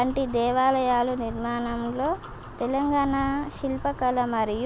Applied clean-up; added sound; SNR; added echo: none; none; none; none.